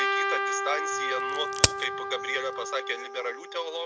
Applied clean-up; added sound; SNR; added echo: none; Trumpet + Crack; -4 dB; none.